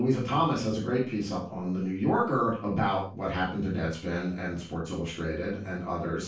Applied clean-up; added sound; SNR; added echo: none; none; none; reverberation time 0.3 s.